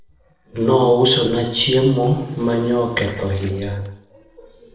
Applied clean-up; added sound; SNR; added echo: neural separator model SepFormer DNS4.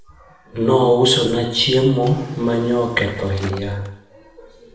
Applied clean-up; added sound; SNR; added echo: none; Drawer open or close; 18 dB; reverberation time 0.7 s.